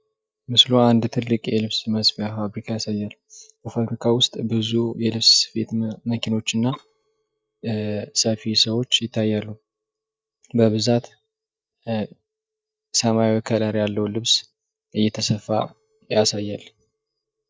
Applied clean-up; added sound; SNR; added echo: neural mask model DeepFilterNet 3.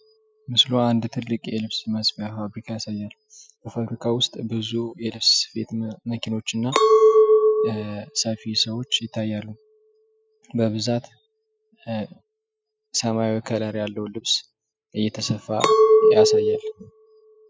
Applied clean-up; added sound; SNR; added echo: classical method spectral subtraction.